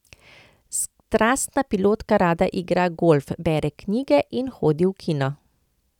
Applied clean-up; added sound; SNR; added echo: none; none; none; none.